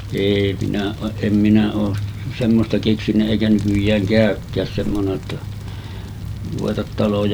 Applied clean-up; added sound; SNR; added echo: none; Fire + Zipper (clothing); 12 dB; none.